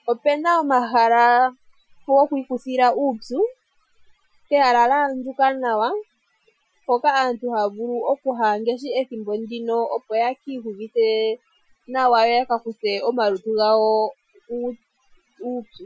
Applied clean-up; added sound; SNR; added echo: classical method Wiener filter.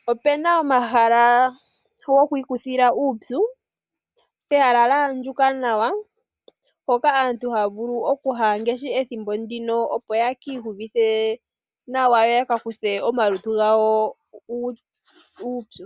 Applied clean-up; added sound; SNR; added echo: none; none; none; none.